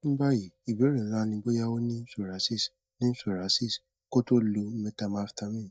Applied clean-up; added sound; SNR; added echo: neural mask model DeepFilterNet 3.